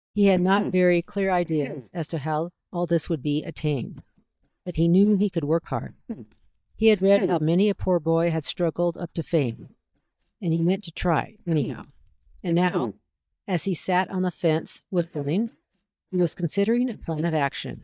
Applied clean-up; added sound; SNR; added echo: neural mask model DeepFilterNet 3.